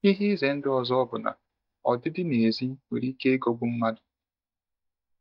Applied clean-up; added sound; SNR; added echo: neural mask model DeepFilterNet 3.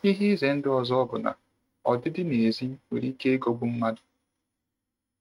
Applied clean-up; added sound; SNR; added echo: neural mask model RNNoise.